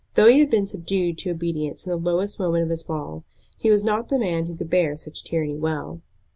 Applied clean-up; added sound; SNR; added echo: none; none; none; none.